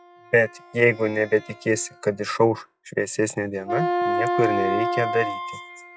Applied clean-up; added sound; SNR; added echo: classical method log-MMSE.